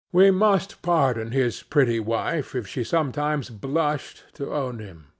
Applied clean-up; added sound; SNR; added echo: none; none; none; none.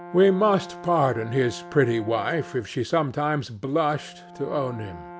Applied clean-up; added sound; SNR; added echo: none; Brass instrument; 17 dB; none.